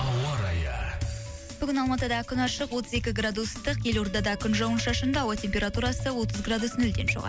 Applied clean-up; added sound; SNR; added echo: none; Wind instrument, woodwind instrument; 20 dB; none.